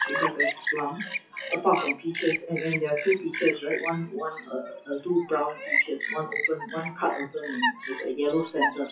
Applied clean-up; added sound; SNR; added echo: classical method WPE with log-MMSE.